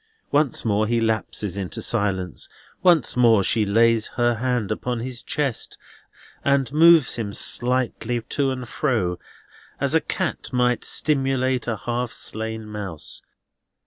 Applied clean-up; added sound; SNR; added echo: none; none; none; none.